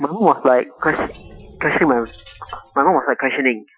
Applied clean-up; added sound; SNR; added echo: classical method Wiener filter.